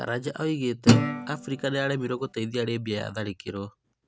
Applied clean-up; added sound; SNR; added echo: none; Guitar; -5 dB; none.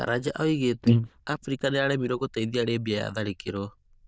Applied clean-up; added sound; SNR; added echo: neural diffusion model UNIVERSE++.